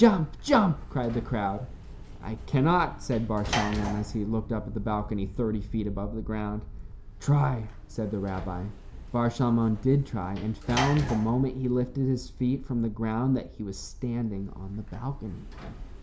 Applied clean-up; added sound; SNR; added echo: none; Sliding door / Slam; 13 dB; none.